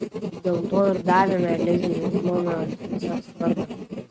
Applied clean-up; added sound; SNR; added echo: neural mask model RNNoise.